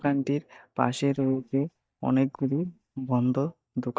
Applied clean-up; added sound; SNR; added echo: neural mask model DeepFilterNet 3.